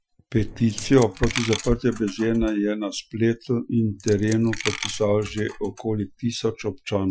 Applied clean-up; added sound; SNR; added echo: classical method Wiener filter.